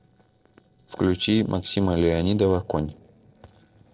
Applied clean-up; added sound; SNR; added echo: neural separator model SepFormer DNS4.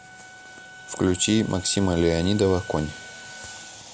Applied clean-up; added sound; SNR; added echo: none; Wind instrument, woodwind instrument; 18 dB; none.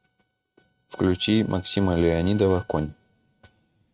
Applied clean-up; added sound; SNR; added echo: neural mask model RNNoise.